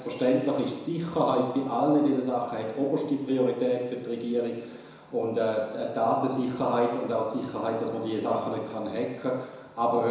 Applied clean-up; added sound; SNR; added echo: none; none; none; reverberation time 1.0 s.